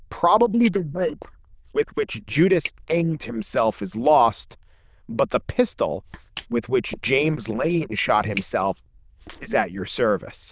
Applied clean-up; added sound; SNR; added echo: neural diffusion model UNIVERSE++.